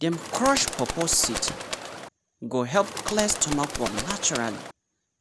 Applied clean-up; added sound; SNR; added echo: none; Bird; 6 dB; none.